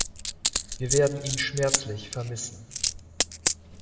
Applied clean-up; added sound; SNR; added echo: none; Coin (dropping); 0 dB; reverberation time 1.4 s.